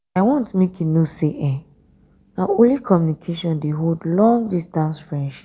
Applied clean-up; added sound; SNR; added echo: none; none; none; none.